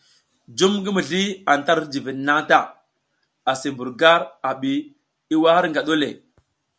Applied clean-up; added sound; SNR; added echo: none; none; none; none.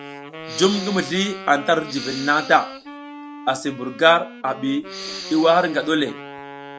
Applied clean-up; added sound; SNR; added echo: none; Wind instrument, woodwind instrument + Respiratory sounds; 13 dB; none.